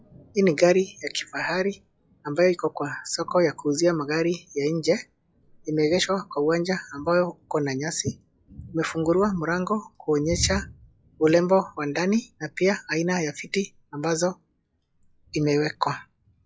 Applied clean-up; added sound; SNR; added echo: classical method log-MMSE.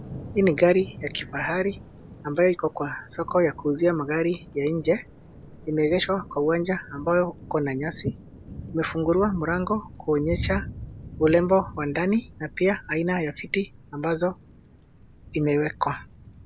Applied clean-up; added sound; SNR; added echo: none; Thunder / Rain; 15 dB; none.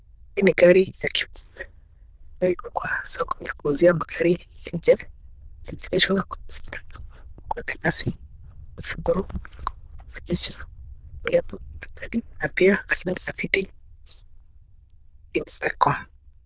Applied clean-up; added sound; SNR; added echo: neural diffusion model UNIVERSE++.